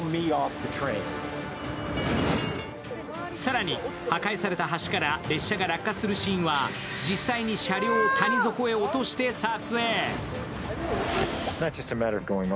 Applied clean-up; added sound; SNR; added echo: none; none; none; none.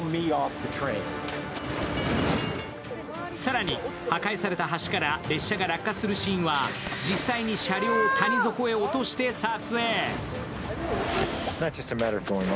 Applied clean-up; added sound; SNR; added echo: none; Splash, splatter + Tap; 15 dB; none.